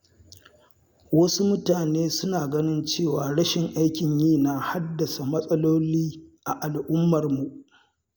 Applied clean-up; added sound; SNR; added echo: none; none; none; none.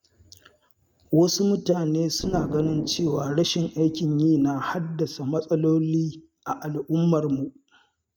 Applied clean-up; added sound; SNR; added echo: neural mask model RNNoise.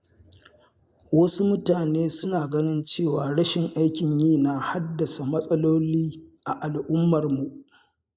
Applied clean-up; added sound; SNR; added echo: neural mask model Resemble Enhance denoiser.